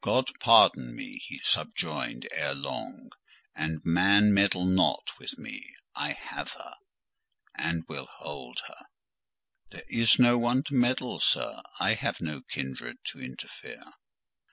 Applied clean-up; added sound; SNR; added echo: none; none; none; none.